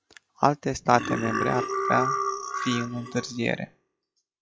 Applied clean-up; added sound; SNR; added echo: classical method log-MMSE.